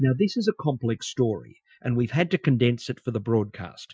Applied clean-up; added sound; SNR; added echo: classical method Wiener filter.